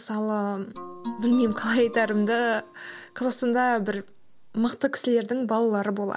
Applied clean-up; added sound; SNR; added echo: none; Guitar; 16 dB; none.